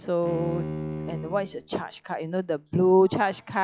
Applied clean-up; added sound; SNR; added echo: classical method log-MMSE.